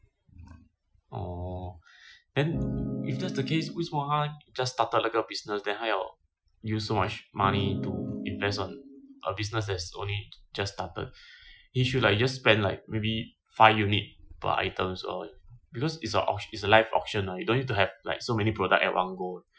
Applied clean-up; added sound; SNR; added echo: classical method Wiener filter.